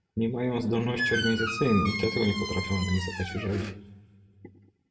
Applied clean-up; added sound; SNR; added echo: none; Squeak; 5 dB; reverberation time 1.1 s.